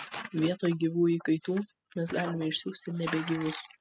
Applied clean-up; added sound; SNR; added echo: classical method spectral subtraction.